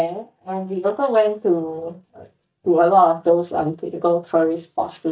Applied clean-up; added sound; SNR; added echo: neural mask model DeepFilterNet 3.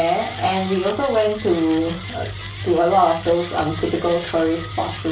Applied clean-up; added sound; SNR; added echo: none; Mechanisms; 15 dB; reverberation time 0.3 s.